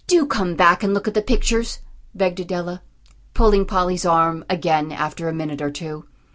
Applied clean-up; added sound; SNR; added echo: none; none; none; none.